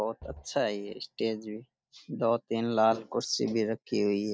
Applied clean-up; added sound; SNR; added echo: neural mask model DeepFilterNet 3.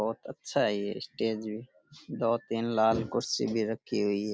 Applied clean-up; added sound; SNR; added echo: none; none; none; none.